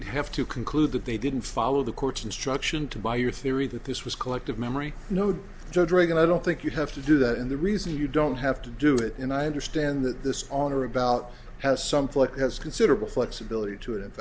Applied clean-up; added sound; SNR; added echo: none; none; none; none.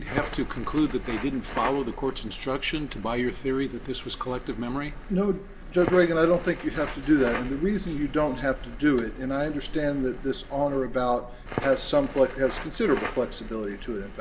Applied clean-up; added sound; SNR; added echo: none; Crackle; 14 dB; reverberation time 1.7 s.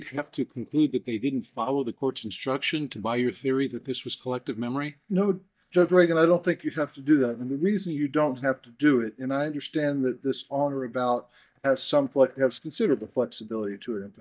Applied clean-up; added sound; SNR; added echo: neural mask model DeepFilterNet 3.